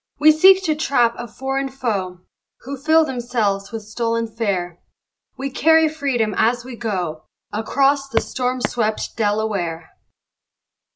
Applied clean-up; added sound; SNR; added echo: none; Walk, footsteps; 5 dB; none.